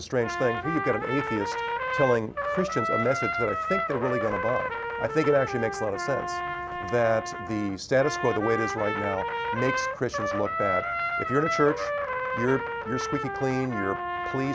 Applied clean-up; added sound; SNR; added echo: none; Trumpet; 2 dB; none.